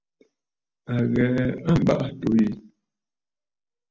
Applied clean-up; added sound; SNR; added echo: none; none; none; none.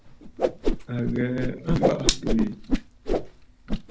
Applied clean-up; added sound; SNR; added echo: none; Whoosh, swoosh, swish; -3 dB; none.